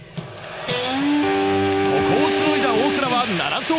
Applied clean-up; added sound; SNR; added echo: none; Guitar; -2 dB; none.